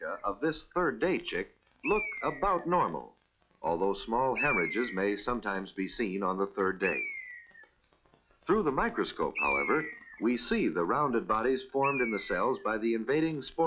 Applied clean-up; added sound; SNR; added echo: classical method log-MMSE.